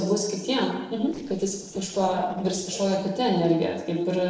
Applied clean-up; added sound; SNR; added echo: neural separator model SepFormer DNS4.